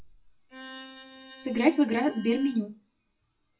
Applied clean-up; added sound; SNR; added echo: classical method WPE with log-MMSE.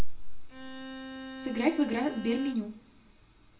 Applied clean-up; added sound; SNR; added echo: none; Bowed string instrument; 14 dB; reverberation time 0.3 s.